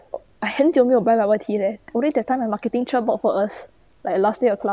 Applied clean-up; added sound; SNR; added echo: none; none; none; none.